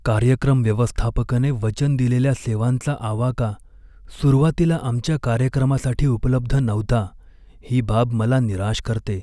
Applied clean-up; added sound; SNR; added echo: none; none; none; none.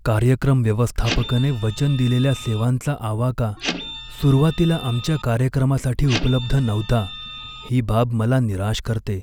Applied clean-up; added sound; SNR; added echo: none; Printer; 12 dB; none.